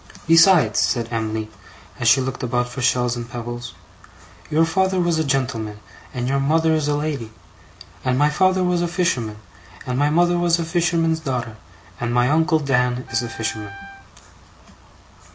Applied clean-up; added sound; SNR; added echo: none; Wind instrument, woodwind instrument; 17 dB; none.